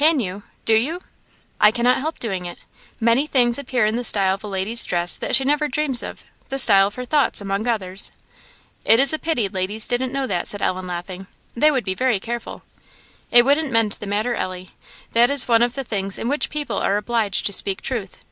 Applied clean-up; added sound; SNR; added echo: none; none; none; none.